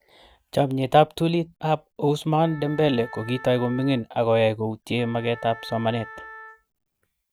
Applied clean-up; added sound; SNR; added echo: none; Wind instrument, woodwind instrument; 19 dB; none.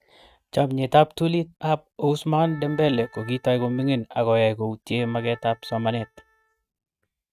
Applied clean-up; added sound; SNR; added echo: neural mask model RNNoise.